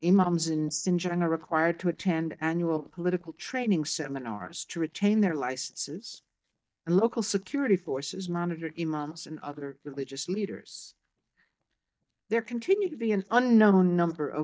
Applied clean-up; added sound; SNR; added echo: neural mask model DeepFilterNet 3.